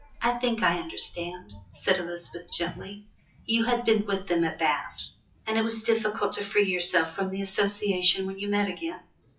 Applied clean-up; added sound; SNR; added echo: classical method WPE with log-MMSE.